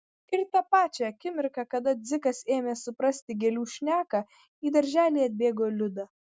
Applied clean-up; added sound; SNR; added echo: none; none; none; none.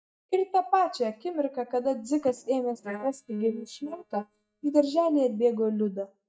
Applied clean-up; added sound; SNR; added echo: neural mask model DeepFilterNet 3.